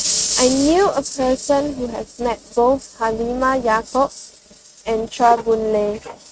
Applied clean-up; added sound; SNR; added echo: neural mask model RNNoise.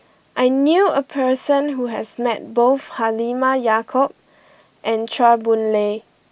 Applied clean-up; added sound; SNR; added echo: none; none; none; none.